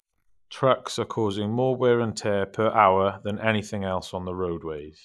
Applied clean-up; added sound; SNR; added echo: neural mask model Resemble Enhance denoiser.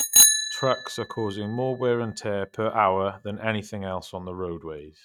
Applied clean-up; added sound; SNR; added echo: neural mask model RNNoise.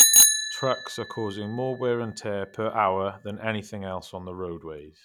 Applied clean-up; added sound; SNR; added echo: none; Bicycle bell; -4 dB; none.